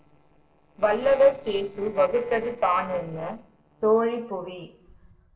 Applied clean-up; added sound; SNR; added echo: neural separator model SepFormer DNS4.